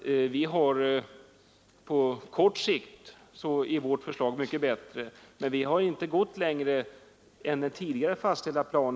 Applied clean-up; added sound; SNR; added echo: none; none; none; none.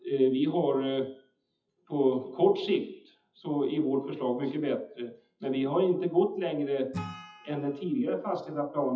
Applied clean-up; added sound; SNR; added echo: classical method WPE with log-MMSE.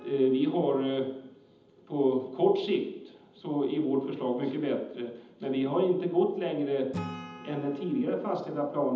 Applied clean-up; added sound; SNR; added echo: none; Acoustic guitar / Strum; 19 dB; reverberation time 0.8 s.